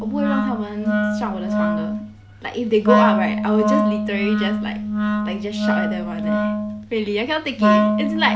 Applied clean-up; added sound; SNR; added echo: none; Wind instrument, woodwind instrument; -4 dB; none.